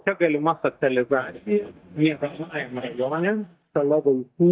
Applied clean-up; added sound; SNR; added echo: neural mask model DeepFilterNet 3.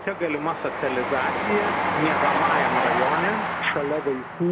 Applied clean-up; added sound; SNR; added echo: none; Train; -1 dB; none.